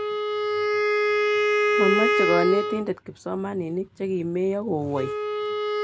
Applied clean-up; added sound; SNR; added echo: none; Wind instrument, woodwind instrument; -3 dB; none.